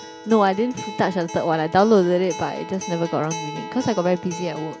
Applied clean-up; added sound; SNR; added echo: none; Acoustic guitar; 13 dB; none.